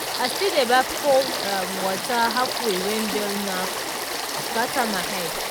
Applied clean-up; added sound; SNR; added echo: none; Stream / Frog; 2 dB; none.